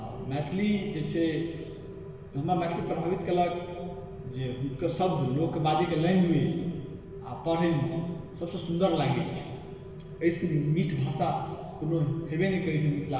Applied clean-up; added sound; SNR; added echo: none; Rain; 13 dB; reverberation time 1.6 s.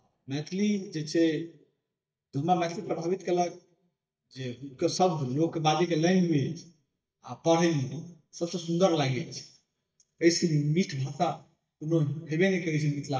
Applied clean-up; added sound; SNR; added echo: neural mask model DeepFilterNet 3.